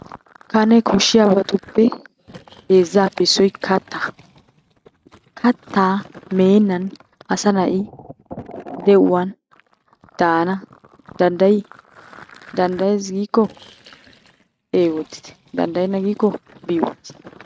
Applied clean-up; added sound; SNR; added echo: neural mask model RNNoise.